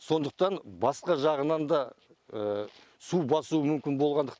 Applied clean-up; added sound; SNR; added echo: none; none; none; none.